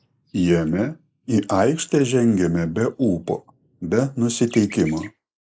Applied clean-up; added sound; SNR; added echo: neural mask model Resemble Enhance denoiser.